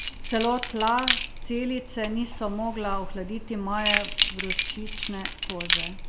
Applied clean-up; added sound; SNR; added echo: none; Keys jangling; 0 dB; none.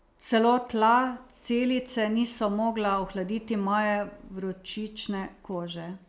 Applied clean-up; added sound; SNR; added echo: none; none; none; none.